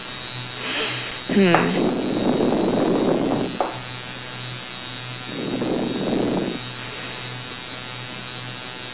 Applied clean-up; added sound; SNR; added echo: none; none; none; none.